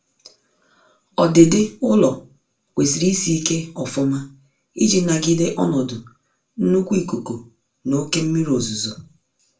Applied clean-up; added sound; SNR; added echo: none; none; none; reverberation time 0.3 s.